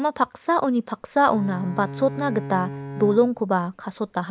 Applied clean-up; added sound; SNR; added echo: none; Bowed string instrument; 12 dB; none.